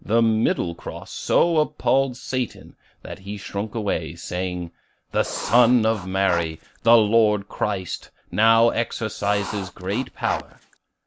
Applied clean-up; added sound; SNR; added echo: none; Writing; 12 dB; none.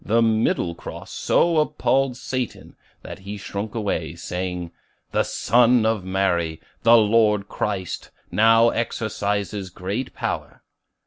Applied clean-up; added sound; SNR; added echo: none; none; none; none.